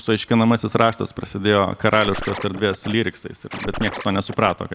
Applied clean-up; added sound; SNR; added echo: none; Scratching (performance technique); 11 dB; none.